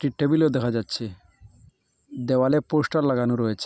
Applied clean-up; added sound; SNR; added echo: none; none; none; none.